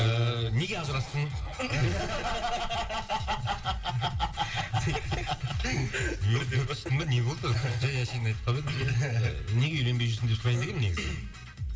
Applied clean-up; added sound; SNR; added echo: none; Cough; 18 dB; reverberation time 2.5 s.